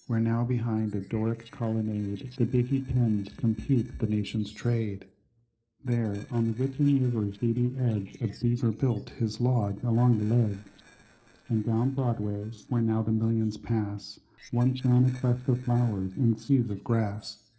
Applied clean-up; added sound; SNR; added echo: neural separator model SepFormer DNS4.